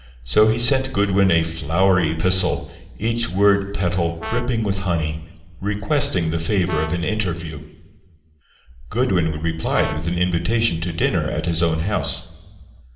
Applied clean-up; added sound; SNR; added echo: none; Brass instrument; 14 dB; reverberation time 1.7 s.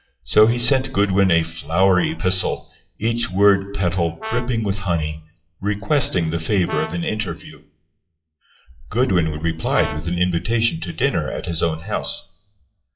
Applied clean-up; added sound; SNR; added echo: classical method WPE with log-MMSE.